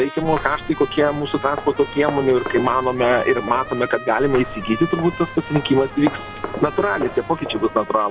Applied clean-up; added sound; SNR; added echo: none; Walk, footsteps + Trumpet; 10 dB; none.